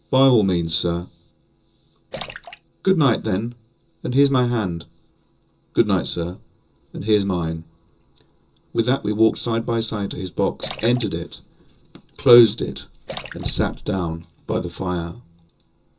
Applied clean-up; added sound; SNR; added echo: none; Splash, splatter; 15 dB; reverberation time 0.2 s.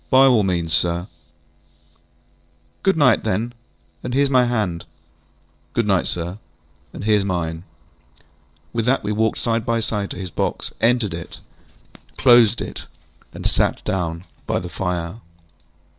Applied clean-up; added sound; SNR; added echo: none; none; none; none.